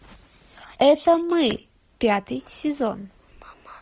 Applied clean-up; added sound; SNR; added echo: none; none; none; none.